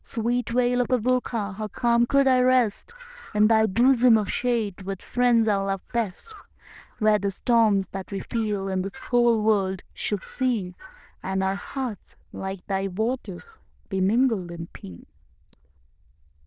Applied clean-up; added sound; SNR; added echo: neural diffusion model UNIVERSE++.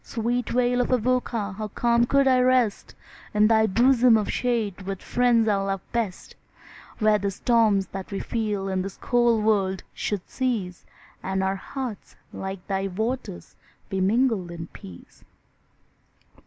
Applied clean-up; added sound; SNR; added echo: none; none; none; none.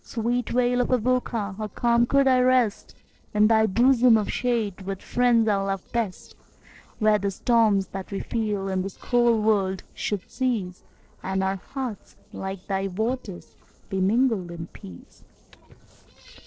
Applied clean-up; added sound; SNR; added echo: neural separator model SepFormer DNS4.